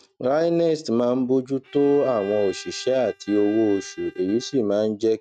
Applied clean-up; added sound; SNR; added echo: neural mask model RNNoise.